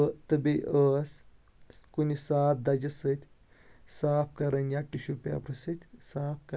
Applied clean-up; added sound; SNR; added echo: none; none; none; none.